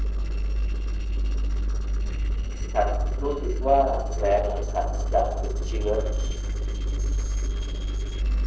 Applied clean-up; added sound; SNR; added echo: neural separator model SepFormer DNS4.